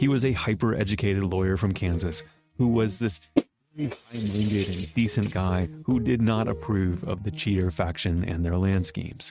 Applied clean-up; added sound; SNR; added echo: neural mask model RNNoise.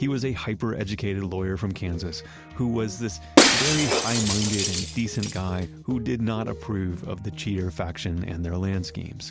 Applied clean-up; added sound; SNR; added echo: none; Shatter; -4 dB; none.